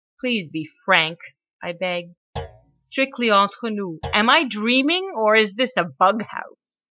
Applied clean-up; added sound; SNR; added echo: classical method spectral subtraction.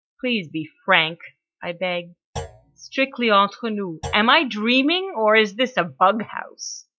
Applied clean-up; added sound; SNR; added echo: classical method log-MMSE.